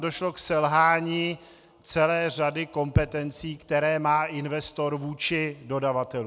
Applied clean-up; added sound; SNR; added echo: none; none; none; none.